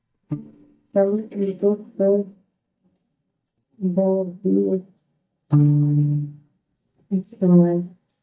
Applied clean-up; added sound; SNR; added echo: neural mask model DeepFilterNet 3.